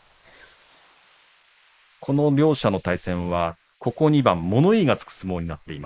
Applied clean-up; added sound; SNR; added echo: neural mask model Resemble Enhance denoiser.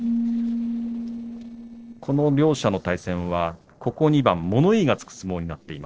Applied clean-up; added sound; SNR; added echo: neural separator model SepFormer DNS4.